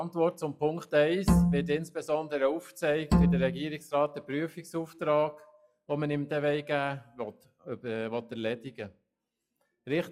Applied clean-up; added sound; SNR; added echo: classical method log-MMSE.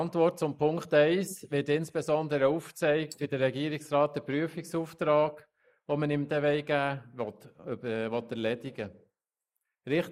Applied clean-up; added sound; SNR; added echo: neural mask model Resemble Enhance denoiser.